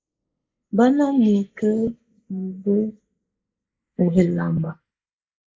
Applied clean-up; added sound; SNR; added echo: neural mask model Resemble Enhance denoiser.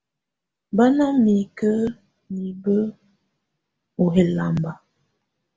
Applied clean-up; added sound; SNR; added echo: none; none; none; none.